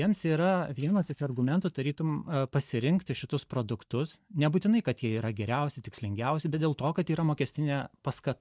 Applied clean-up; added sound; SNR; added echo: neural mask model DeepFilterNet 3.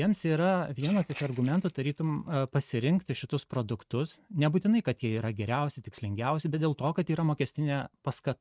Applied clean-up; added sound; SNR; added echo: neural mask model RNNoise.